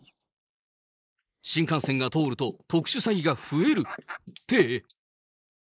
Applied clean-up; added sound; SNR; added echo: neural mask model Resemble Enhance denoiser.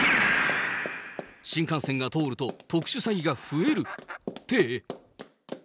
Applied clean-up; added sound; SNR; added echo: none; Run + Chicken, rooster; 14 dB; none.